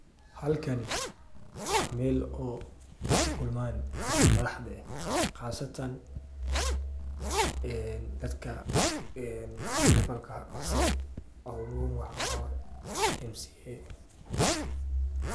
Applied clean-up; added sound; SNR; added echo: none; Zipper (clothing); -3 dB; none.